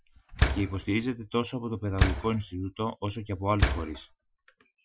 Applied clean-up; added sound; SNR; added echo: classical method Wiener filter.